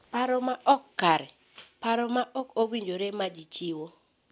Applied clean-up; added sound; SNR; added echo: none; none; none; none.